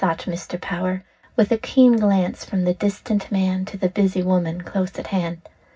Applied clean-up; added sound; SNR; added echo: none; none; none; reverberation time 0.4 s.